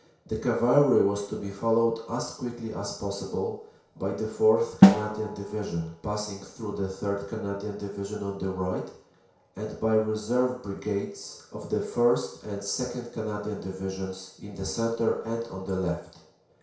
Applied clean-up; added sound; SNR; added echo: none; Snare drum; -3 dB; reverberation time 0.6 s.